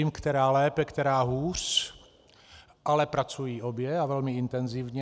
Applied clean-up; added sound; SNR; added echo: none; none; none; none.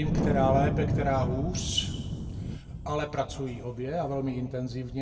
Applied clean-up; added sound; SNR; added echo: none; Wind; 1 dB; reverberation time 1.4 s.